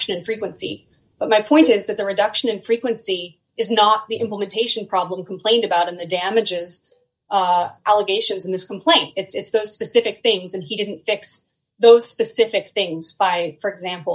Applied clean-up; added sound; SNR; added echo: neural mask model DeepFilterNet 3.